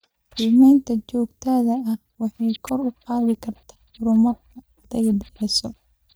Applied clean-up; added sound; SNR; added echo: neural mask model DeepFilterNet 3.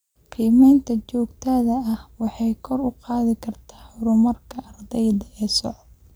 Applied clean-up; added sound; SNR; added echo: none; none; none; none.